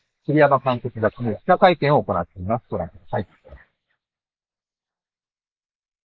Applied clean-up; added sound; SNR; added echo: neural mask model Resemble Enhance denoiser.